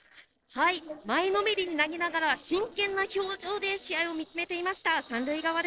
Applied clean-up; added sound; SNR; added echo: neural separator model SepFormer DNS4.